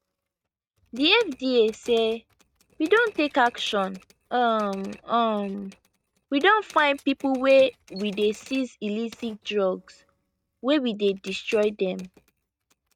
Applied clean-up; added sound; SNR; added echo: neural mask model RNNoise.